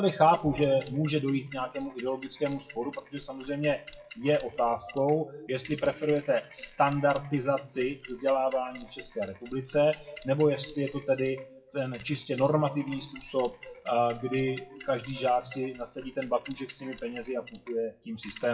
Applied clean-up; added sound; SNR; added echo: classical method WPE with log-MMSE.